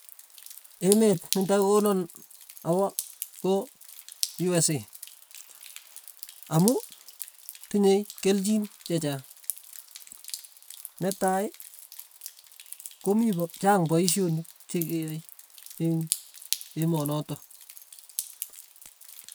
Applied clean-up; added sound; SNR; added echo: none; Drip; 12 dB; none.